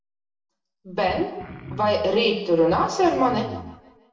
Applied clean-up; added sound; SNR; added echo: none; Cough; 15 dB; reverberation time 0.9 s.